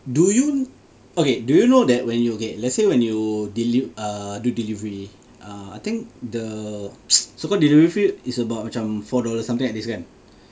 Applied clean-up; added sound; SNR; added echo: none; none; none; none.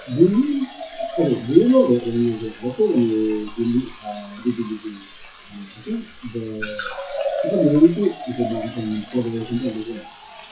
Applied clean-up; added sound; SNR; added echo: classical method WPE with log-MMSE.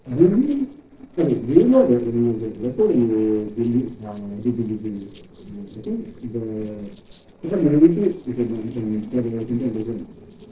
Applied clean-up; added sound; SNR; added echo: neural separator model SepFormer DNS4.